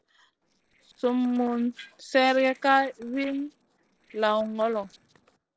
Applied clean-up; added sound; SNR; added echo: neural separator model SepFormer DNS4.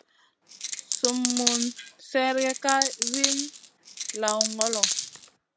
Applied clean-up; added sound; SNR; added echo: none; Coin (dropping); -1 dB; none.